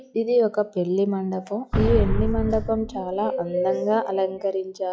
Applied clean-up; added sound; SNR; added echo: classical method log-MMSE.